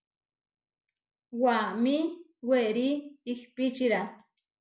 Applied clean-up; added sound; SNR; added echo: none; none; none; none.